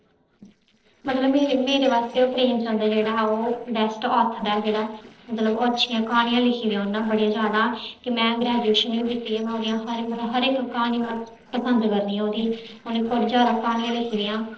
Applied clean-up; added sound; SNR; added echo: neural separator model SepFormer DNS4.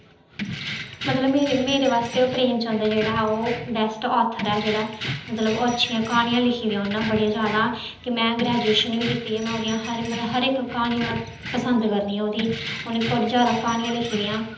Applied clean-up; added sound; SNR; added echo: none; Keys jangling; 10 dB; reverberation time 1.2 s.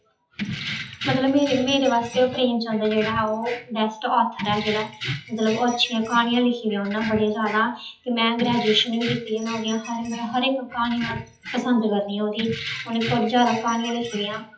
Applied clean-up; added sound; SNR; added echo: classical method WPE with log-MMSE.